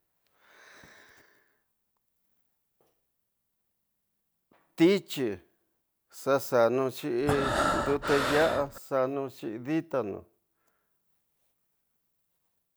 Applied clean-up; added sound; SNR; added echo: none; Breathing; -2 dB; none.